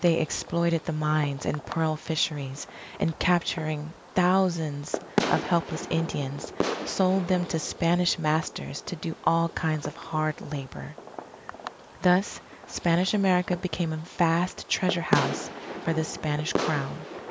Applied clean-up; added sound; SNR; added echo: none; Fireworks; 9 dB; none.